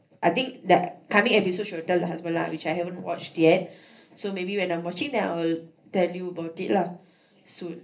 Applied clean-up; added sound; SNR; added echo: none; none; none; reverberation time 0.3 s.